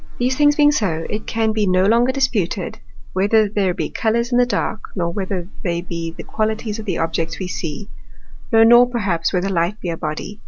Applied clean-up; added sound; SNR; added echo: none; Buzz; 5 dB; none.